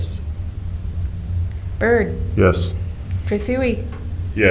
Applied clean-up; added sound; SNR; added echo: none; none; none; none.